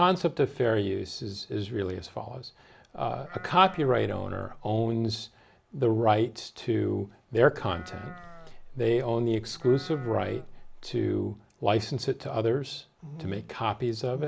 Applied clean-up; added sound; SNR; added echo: none; Livestock, farm animals, working animals; 16 dB; none.